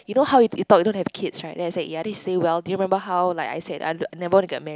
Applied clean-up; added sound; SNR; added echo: none; none; none; none.